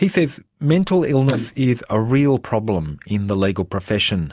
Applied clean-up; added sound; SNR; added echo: neural mask model Resemble Enhance denoiser.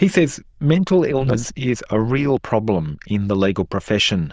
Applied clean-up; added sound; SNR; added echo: neural diffusion model UNIVERSE++.